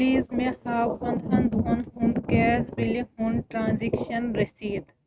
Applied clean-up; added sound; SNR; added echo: neural mask model RNNoise.